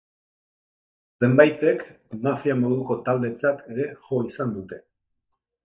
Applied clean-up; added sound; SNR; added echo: neural mask model DeepFilterNet 3.